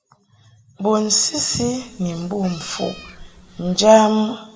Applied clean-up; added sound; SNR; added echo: none; Meow; 20 dB; reverberation time 1.9 s.